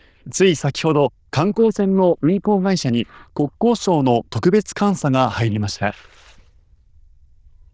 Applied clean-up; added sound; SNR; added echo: neural diffusion model UNIVERSE++.